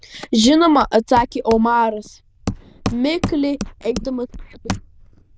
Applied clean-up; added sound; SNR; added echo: neural diffusion model UNIVERSE++.